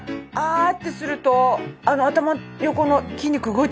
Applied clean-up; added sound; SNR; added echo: none; none; none; none.